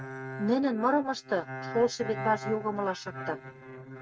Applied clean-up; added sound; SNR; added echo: neural mask model RNNoise.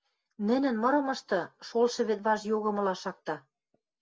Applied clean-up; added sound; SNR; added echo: none; none; none; none.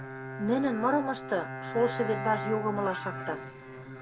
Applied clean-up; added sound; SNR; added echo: none; Bowed string instrument; 7 dB; none.